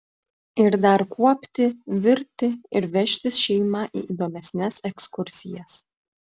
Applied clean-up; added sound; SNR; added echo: none; none; none; none.